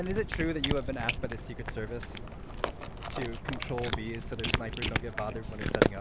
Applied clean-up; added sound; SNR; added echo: none; Cat; -3 dB; none.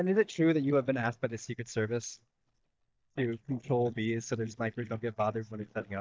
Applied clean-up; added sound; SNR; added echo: neural mask model DeepFilterNet 3.